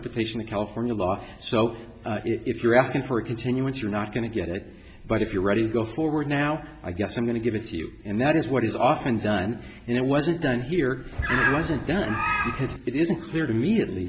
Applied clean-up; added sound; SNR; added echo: none; Bird; 2 dB; none.